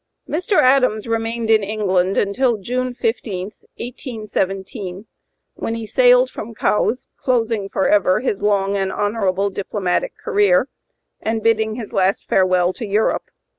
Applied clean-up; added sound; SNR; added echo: none; none; none; none.